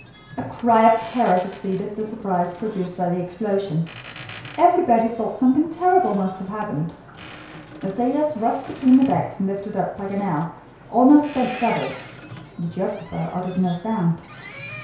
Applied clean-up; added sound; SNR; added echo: none; Boat, Water vehicle; 18 dB; reverberation time 0.6 s.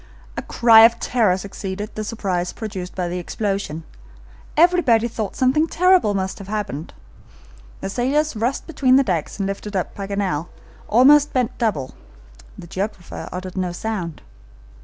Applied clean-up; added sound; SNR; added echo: none; none; none; none.